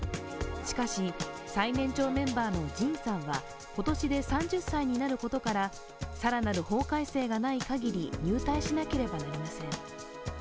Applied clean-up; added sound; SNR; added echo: none; none; none; none.